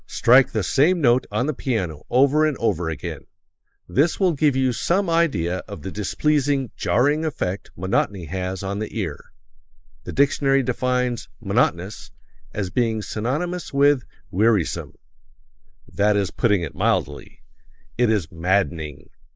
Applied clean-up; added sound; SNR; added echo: neural mask model Resemble Enhance denoiser.